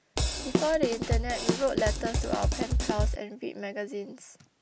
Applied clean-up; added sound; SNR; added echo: none; Drum kit; -4 dB; none.